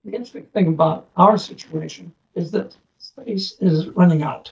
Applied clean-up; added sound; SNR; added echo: neural mask model DeepFilterNet 3.